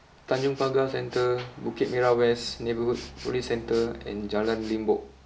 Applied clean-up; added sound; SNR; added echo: none; Respiratory sounds + Truck; 18 dB; none.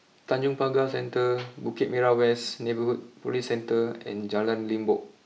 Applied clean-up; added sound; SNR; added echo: none; none; none; none.